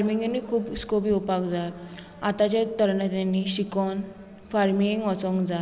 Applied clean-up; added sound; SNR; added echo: none; none; none; none.